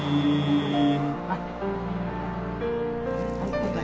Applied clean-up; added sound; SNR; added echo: none; none; none; none.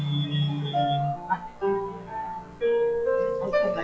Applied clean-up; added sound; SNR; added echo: classical method log-MMSE.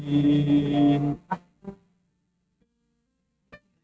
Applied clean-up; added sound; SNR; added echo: neural mask model RNNoise.